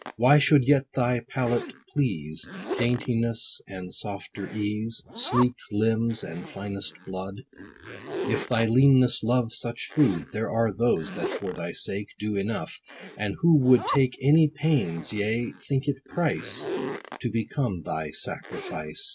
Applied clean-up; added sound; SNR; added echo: none; Zipper (clothing); 13 dB; none.